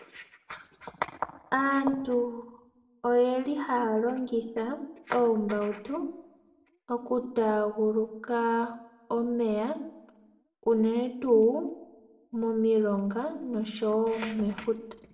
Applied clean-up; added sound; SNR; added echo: none; none; none; reverberation time 0.7 s.